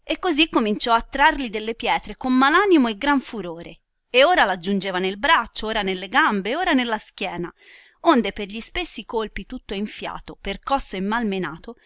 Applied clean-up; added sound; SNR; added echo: none; none; none; none.